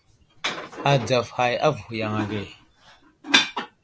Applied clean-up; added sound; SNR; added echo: none; none; none; none.